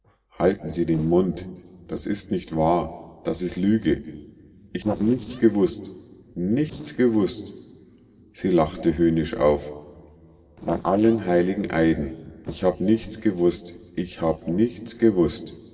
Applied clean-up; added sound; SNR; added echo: neural separator model SepFormer DNS4.